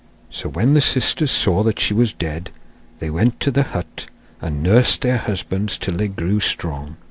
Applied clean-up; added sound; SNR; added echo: none; none; none; none.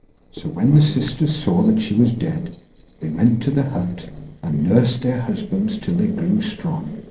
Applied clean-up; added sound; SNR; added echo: neural separator model SepFormer DNS4.